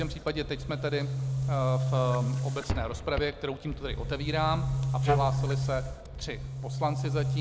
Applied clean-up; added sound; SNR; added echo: none; Wind instrument, woodwind instrument + Boom; -2 dB; none.